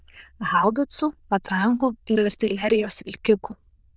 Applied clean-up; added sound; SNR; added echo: neural diffusion model UNIVERSE++.